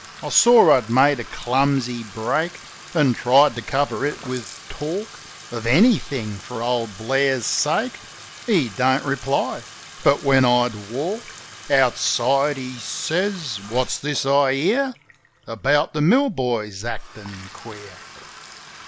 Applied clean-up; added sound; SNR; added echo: none; Bathtub (filling or washing); 19 dB; none.